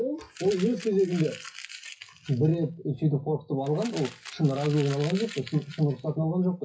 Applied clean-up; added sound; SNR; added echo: classical method WPE with log-MMSE.